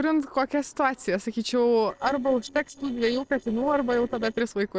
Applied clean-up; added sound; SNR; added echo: neural separator model SepFormer DNS4.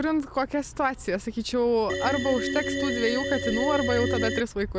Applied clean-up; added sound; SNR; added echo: none; Organ; 2 dB; none.